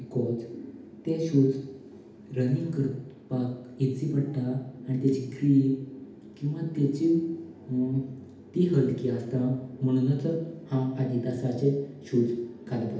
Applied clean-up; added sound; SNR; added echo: none; none; none; reverberation time 0.8 s.